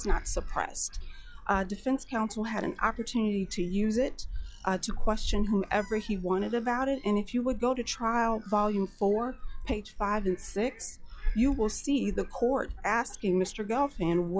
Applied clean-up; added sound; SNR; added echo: classical method log-MMSE.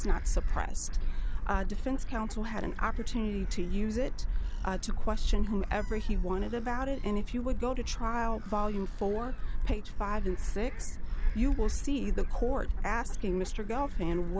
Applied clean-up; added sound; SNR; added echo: none; Gull, seagull; -4 dB; none.